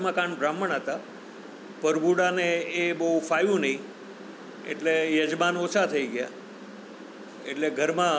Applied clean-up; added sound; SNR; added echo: none; none; none; none.